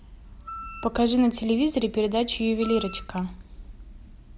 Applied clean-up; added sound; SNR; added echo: none; Wind instrument, woodwind instrument; 14 dB; none.